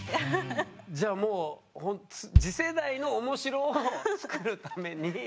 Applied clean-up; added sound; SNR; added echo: none; Bass drum; -2 dB; none.